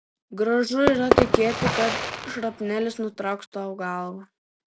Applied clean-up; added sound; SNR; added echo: none; Fireworks; -2 dB; none.